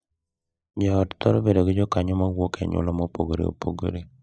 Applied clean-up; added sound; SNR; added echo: neural mask model DeepFilterNet 3.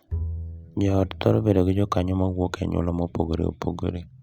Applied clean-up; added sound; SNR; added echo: none; Bowed string instrument; 12 dB; none.